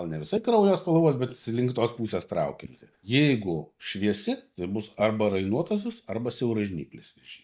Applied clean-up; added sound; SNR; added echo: neural mask model DeepFilterNet 3.